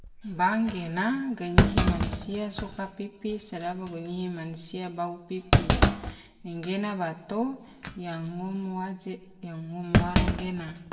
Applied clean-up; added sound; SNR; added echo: none; Thump, thud; -2 dB; reverberation time 1.1 s.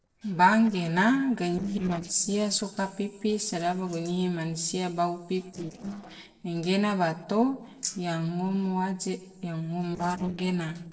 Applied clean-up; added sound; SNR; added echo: neural separator model SepFormer DNS4.